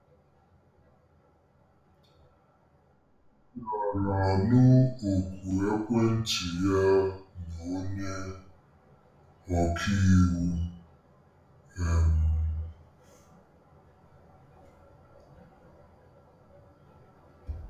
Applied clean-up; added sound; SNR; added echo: none; none; none; reverberation time 0.5 s.